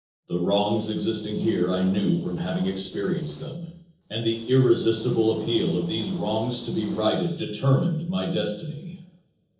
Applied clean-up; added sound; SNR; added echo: neural separator model SepFormer DNS4.